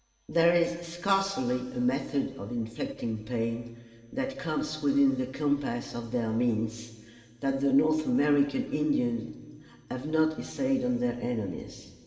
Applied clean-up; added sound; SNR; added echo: none; none; none; reverberation time 2.3 s.